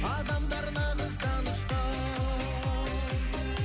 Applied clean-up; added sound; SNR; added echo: none; none; none; none.